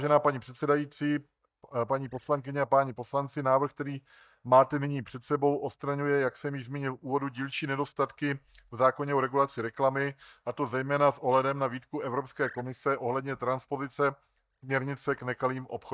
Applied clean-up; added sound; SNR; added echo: neural mask model DeepFilterNet 3.